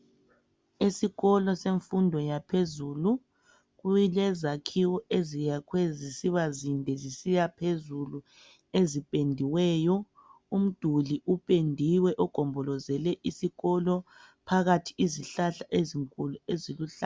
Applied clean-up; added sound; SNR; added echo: none; none; none; none.